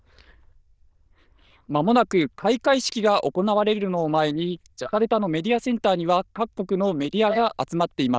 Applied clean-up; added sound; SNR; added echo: neural diffusion model UNIVERSE++.